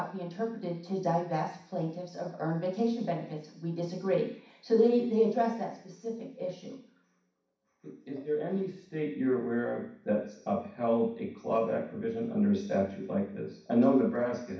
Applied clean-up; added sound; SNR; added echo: none; none; none; reverberation time 0.6 s.